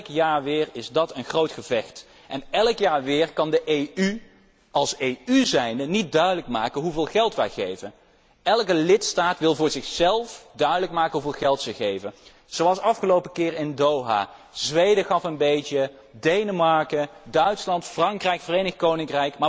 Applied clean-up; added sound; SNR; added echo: none; none; none; none.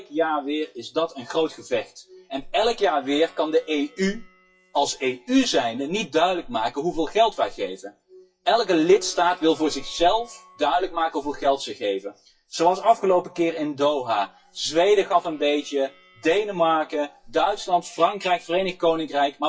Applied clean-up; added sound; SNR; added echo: classical method WPE with log-MMSE.